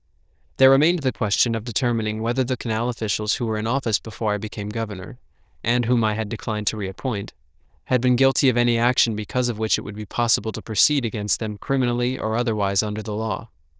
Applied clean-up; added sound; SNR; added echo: neural diffusion model UNIVERSE++.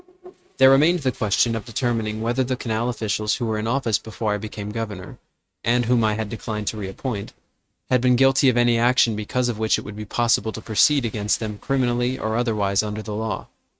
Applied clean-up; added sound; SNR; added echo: neural mask model RNNoise.